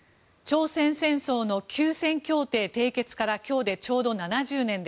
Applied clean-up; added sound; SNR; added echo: none; none; none; none.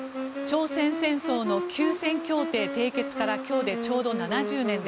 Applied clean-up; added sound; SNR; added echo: none; Wind instrument, woodwind instrument + Cricket; 4 dB; none.